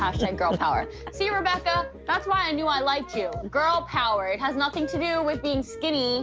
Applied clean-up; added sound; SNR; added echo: none; Wind instrument, woodwind instrument; 17 dB; none.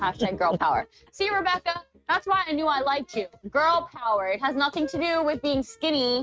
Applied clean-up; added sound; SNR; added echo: neural mask model RNNoise.